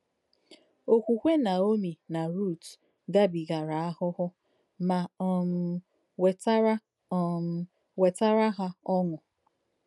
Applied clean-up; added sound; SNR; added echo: none; none; none; none.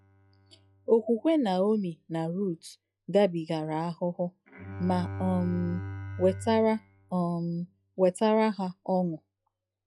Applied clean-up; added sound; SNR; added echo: classical method log-MMSE.